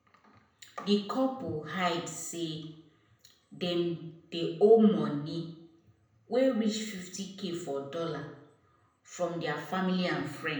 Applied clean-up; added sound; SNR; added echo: none; none; none; reverberation time 0.7 s.